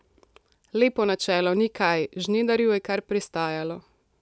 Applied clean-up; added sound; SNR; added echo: none; none; none; none.